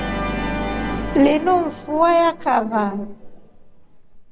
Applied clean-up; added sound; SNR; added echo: none; Organ; 7 dB; none.